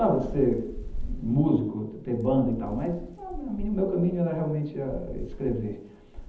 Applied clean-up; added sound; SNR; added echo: none; Thunder / Rain; 10 dB; reverberation time 0.8 s.